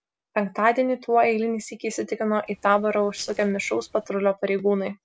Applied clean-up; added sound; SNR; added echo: neural separator model SepFormer DNS4.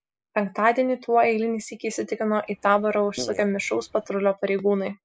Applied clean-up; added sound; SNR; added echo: neural mask model Resemble Enhance denoiser.